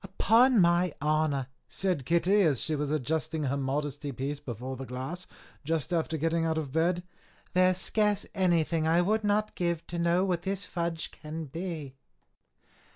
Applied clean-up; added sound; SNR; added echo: none; none; none; none.